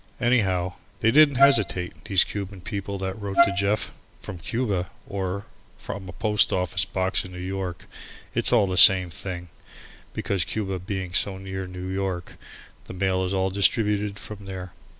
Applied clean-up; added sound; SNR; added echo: none; Wind instrument, woodwind instrument; -2 dB; none.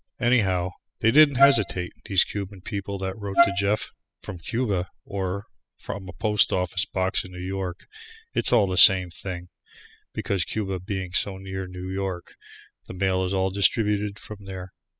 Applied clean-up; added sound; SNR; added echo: classical method spectral subtraction.